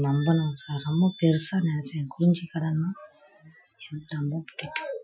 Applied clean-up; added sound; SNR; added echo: classical method Wiener filter.